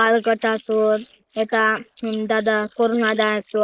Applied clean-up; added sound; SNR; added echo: neural mask model Resemble Enhance denoiser.